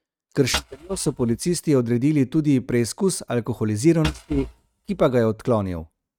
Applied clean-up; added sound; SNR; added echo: neural mask model RNNoise.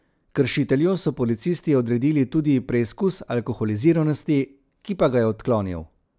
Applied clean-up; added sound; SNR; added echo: none; none; none; none.